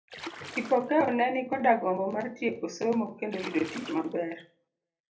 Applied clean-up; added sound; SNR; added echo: none; Splash, splatter; 15 dB; reverberation time 0.3 s.